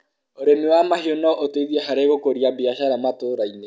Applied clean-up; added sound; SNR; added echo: none; none; none; none.